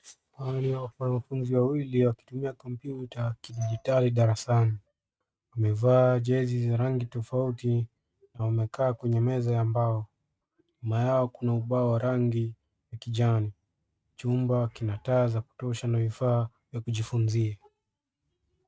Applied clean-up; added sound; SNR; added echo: neural mask model RNNoise.